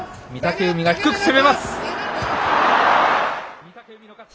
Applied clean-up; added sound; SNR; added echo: none; none; none; none.